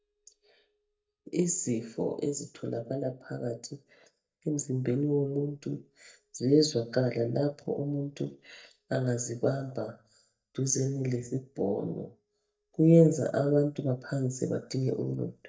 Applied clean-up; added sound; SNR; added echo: neural mask model DeepFilterNet 3.